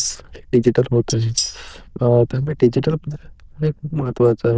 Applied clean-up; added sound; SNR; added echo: neural diffusion model UNIVERSE++.